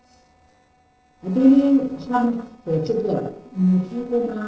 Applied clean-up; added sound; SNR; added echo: neural separator model SepFormer DNS4.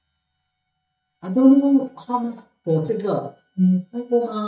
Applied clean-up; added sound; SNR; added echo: neural mask model DeepFilterNet 3.